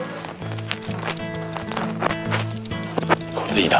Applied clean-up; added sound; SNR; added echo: none; Keys jangling; 12 dB; none.